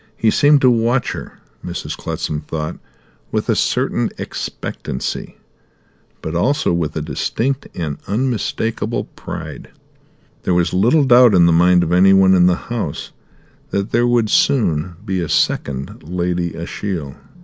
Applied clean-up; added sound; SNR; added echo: none; none; none; none.